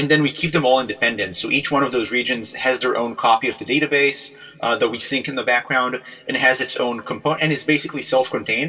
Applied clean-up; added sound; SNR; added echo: none; none; none; reverberation time 1.9 s.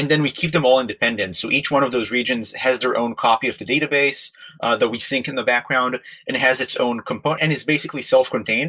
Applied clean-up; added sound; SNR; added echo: none; none; none; none.